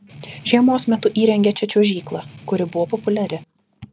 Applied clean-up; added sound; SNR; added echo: none; Strum; 20 dB; none.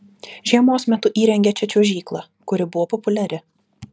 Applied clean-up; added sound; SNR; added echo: none; none; none; none.